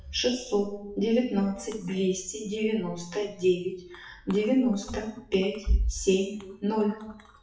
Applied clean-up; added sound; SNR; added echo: classical method WPE with log-MMSE.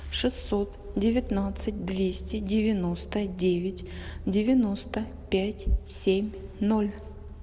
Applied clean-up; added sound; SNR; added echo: none; none; none; none.